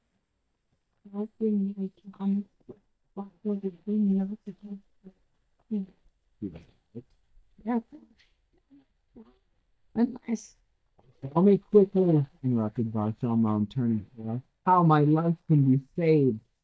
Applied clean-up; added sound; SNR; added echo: neural mask model DeepFilterNet 3.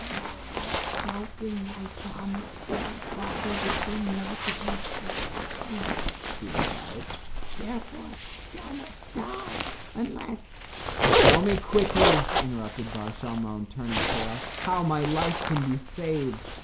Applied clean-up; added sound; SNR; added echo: none; Zipper (clothing); -2 dB; none.